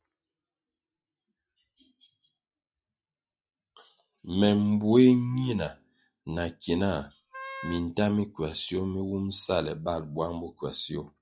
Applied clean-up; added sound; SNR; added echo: classical method log-MMSE.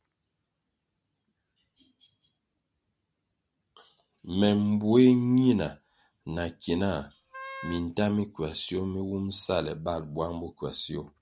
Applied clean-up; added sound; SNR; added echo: none; Wind instrument, woodwind instrument; 13 dB; none.